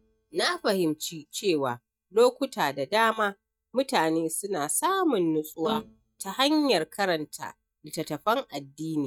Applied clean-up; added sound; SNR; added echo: neural mask model DeepFilterNet 3.